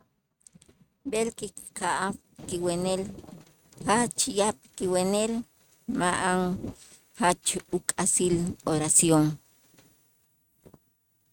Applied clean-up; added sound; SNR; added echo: neural mask model RNNoise.